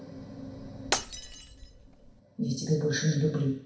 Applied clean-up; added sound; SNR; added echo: none; Shatter; 7 dB; reverberation time 0.6 s.